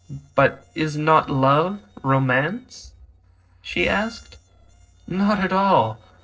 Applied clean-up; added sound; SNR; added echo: neural separator model SepFormer DNS4.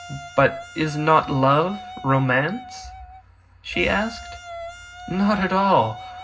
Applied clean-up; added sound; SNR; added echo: none; Wind instrument, woodwind instrument; 15 dB; reverberation time 0.4 s.